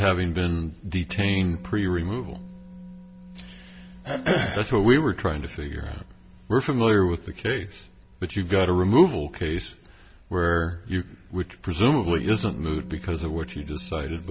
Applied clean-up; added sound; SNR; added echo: none; Musical instrument + Bowed string instrument; 18 dB; none.